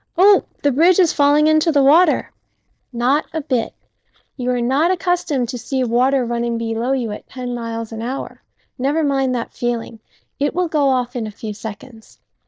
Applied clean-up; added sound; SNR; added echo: neural mask model DeepFilterNet 3.